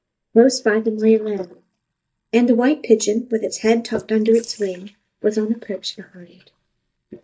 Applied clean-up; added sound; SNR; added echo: neural mask model DeepFilterNet 3.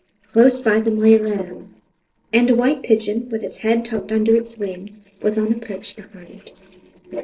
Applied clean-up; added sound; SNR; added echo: neural separator model SepFormer DNS4.